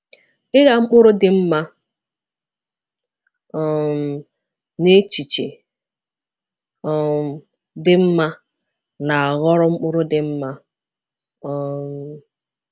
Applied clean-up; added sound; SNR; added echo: none; none; none; none.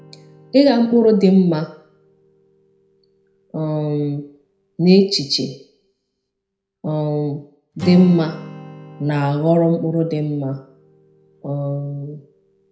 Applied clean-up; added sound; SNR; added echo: none; Acoustic guitar; 19 dB; reverberation time 0.4 s.